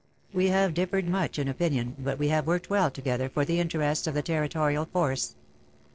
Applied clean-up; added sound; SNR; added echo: neural separator model SepFormer DNS4.